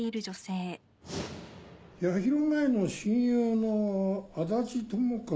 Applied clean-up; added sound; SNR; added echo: none; none; none; none.